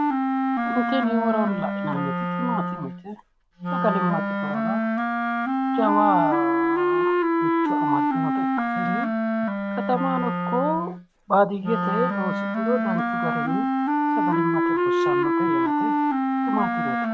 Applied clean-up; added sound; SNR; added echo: none; Wind instrument, woodwind instrument; -5 dB; none.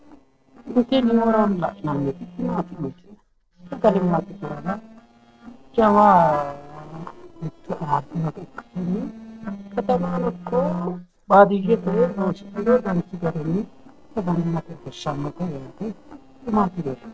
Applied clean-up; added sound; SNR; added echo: neural separator model SepFormer DNS4.